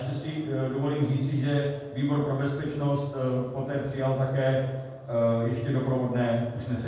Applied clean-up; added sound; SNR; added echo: none; none; none; reverberation time 1.1 s.